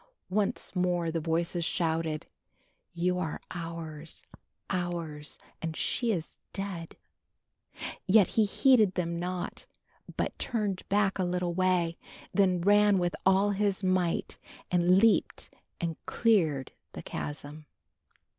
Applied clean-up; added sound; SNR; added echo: none; none; none; none.